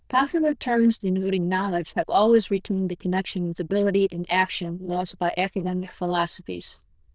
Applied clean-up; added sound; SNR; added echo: neural diffusion model UNIVERSE++.